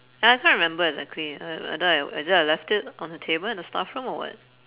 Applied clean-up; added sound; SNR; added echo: none; none; none; none.